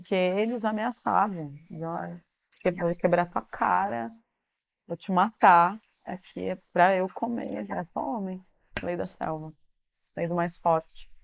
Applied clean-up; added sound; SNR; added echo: neural mask model Resemble Enhance denoiser.